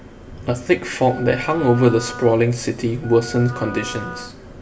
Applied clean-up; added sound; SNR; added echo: none; Wind instrument, woodwind instrument; 15 dB; reverberation time 0.7 s.